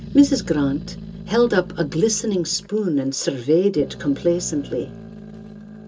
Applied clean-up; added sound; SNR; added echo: none; Growling; 15 dB; reverberation time 0.2 s.